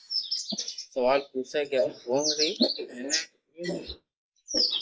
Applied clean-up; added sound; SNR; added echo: neural mask model Resemble Enhance denoiser.